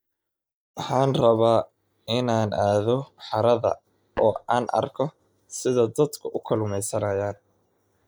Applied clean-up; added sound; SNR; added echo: neural mask model DeepFilterNet 3.